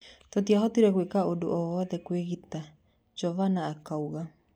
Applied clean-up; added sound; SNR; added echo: none; none; none; none.